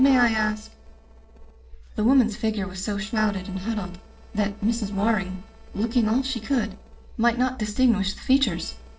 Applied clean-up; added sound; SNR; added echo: neural separator model SepFormer DNS4.